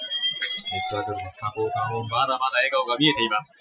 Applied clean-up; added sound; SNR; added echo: classical method Wiener filter.